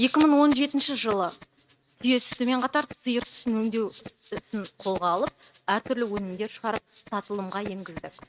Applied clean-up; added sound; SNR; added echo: neural mask model RNNoise.